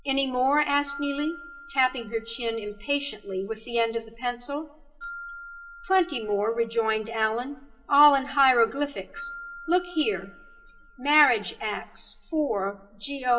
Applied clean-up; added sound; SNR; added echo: none; Glockenspiel; 18 dB; reverberation time 0.8 s.